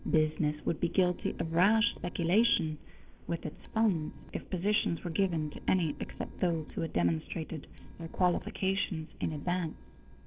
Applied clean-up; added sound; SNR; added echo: neural separator model SepFormer DNS4.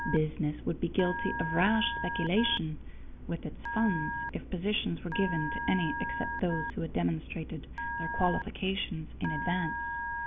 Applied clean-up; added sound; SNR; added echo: none; Telephone; 6 dB; none.